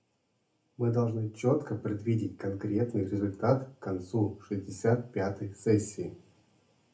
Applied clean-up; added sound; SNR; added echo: none; none; none; reverberation time 0.3 s.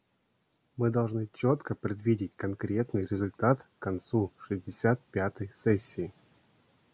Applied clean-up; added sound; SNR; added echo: none; none; none; none.